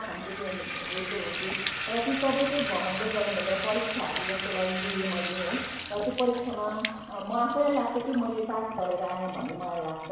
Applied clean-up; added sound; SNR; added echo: none; Bathtub (filling or washing) / Water tap, faucet; 5 dB; reverberation time 1.1 s.